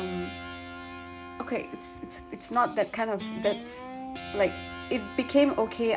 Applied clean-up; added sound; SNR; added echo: none; Guitar; 10 dB; none.